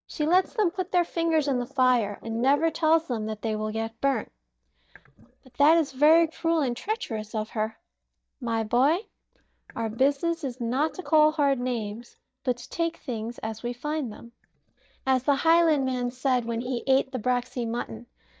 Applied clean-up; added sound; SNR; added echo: neural mask model DeepFilterNet 3.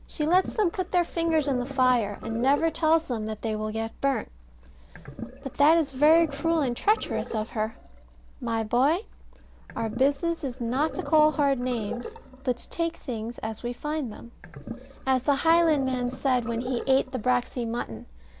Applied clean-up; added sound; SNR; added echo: none; Sink (filling or washing); 14 dB; none.